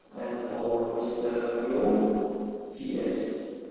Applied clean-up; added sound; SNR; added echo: neural separator model SepFormer DNS4.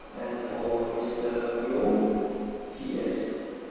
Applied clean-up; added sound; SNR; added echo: none; Wind; 20 dB; reverberation time 2.2 s.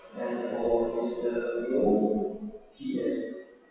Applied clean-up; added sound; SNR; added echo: classical method WPE with log-MMSE.